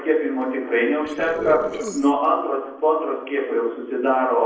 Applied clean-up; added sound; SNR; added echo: neural separator model SepFormer DNS4.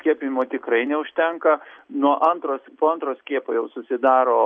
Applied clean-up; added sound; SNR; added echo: none; none; none; none.